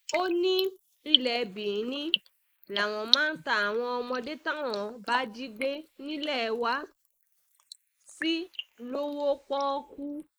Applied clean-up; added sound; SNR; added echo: neural mask model Resemble Enhance denoiser.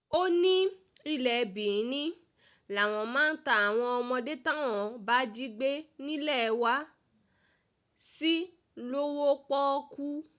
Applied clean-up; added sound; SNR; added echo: none; none; none; none.